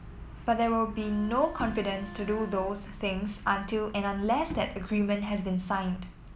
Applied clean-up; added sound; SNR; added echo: none; Bowed string instrument + Bowed string instrument; 16 dB; none.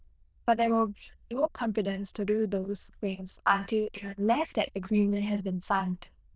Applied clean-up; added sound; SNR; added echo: neural diffusion model UNIVERSE++.